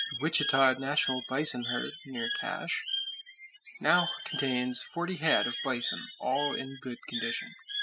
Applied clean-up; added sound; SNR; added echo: classical method spectral subtraction.